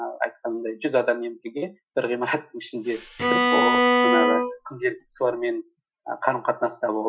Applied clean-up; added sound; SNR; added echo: classical method Wiener filter.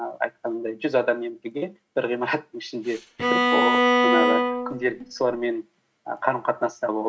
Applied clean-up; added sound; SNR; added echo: neural mask model RNNoise.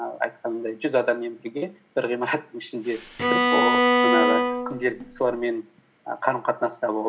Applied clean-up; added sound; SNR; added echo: none; Bowed string instrument; -5 dB; none.